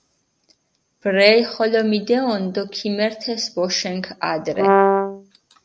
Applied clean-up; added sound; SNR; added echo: none; Brass instrument; -4 dB; none.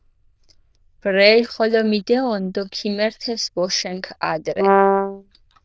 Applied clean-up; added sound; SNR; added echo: neural diffusion model UNIVERSE++.